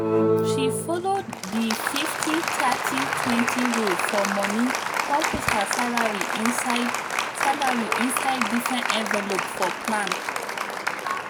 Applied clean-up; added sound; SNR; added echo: none; Applause; -2 dB; none.